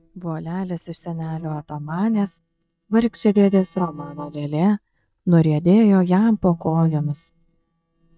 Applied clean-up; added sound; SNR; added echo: neural mask model DeepFilterNet 3.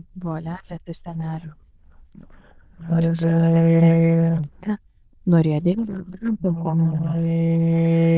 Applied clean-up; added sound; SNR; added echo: neural diffusion model UNIVERSE++.